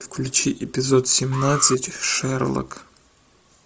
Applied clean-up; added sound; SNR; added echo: none; Alarm; 11 dB; none.